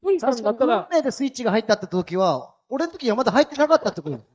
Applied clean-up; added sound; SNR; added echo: neural mask model DeepFilterNet 3.